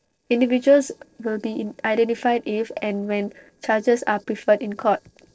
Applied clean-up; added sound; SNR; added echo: neural separator model SepFormer DNS4.